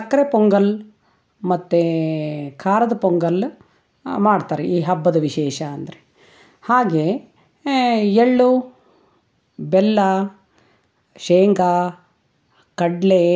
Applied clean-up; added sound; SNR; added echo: none; none; none; none.